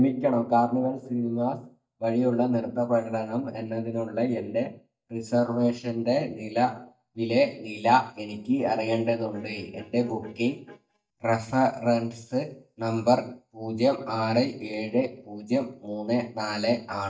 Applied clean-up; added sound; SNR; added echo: neural mask model DeepFilterNet 3.